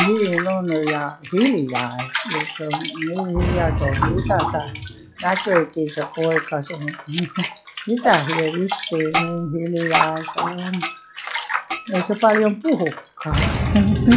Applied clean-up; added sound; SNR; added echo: classical method log-MMSE.